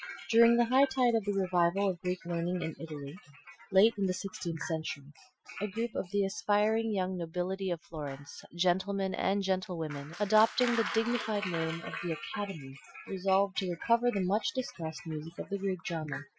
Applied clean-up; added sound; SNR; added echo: classical method Wiener filter.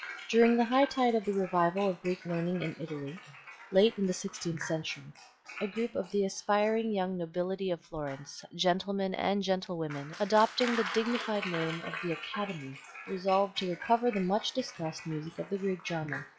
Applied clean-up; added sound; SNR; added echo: classical method log-MMSE.